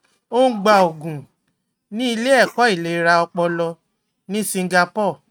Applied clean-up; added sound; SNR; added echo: neural mask model RNNoise.